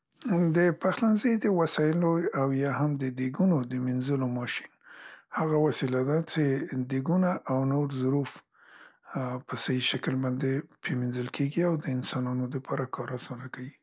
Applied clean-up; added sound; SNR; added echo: none; none; none; none.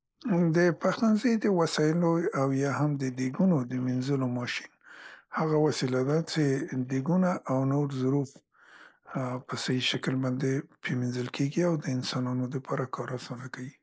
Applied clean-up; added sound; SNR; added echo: neural mask model Resemble Enhance denoiser.